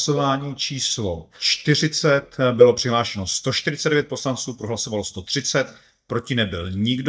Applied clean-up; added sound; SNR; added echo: neural mask model DeepFilterNet 3.